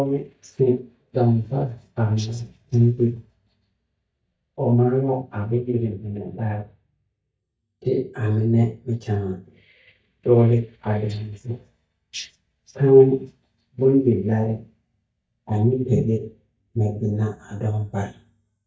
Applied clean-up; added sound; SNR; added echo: neural mask model DeepFilterNet 3.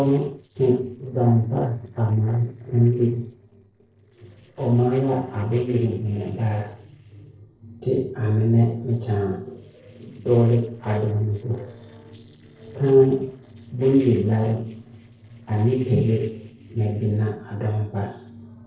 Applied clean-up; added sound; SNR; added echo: neural separator model SepFormer DNS4.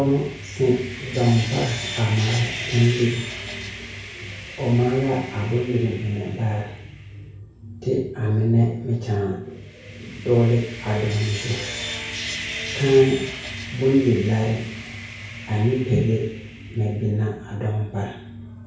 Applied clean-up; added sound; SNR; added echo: none; Sawing; 12 dB; reverberation time 0.6 s.